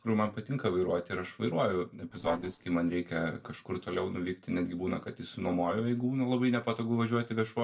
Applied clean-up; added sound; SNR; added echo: neural separator model SepFormer DNS4.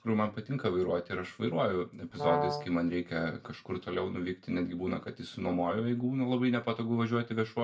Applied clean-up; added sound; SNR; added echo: none; Brass instrument; 3 dB; reverberation time 0.2 s.